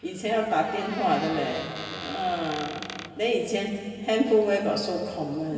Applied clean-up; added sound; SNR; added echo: none; Squeak; 12 dB; reverberation time 2.6 s.